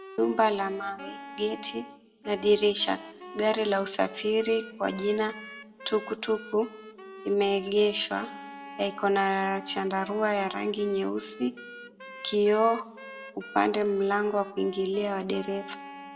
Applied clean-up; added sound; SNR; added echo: none; Wind instrument, woodwind instrument; 16 dB; reverberation time 0.9 s.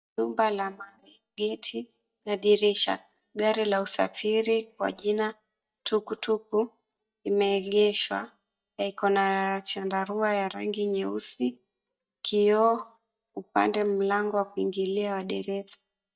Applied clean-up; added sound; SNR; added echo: neural mask model DeepFilterNet 3.